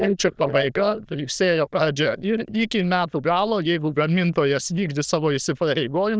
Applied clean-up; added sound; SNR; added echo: neural diffusion model UNIVERSE++.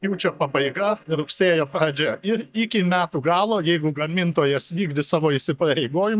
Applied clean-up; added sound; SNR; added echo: neural mask model DeepFilterNet 3.